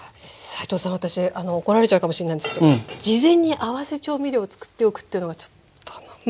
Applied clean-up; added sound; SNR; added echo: none; none; none; none.